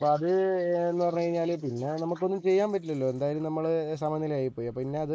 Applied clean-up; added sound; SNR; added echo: neural mask model Resemble Enhance denoiser.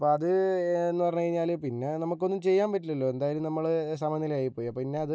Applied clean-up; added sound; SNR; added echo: none; none; none; none.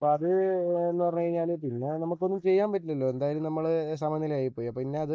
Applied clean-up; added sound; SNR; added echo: neural mask model DeepFilterNet 3.